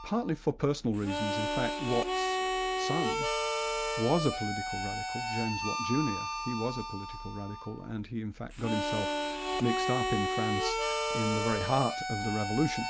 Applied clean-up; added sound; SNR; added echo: none; Harmonica; 0 dB; none.